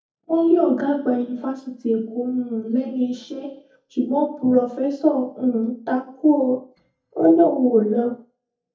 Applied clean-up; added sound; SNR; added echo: neural mask model DeepFilterNet 3.